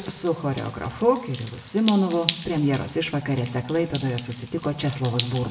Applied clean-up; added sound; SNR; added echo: none; Drip; 12 dB; reverberation time 0.6 s.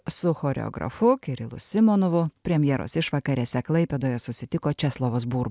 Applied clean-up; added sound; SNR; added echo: none; none; none; none.